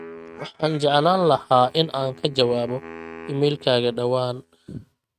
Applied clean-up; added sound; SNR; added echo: neural mask model RNNoise.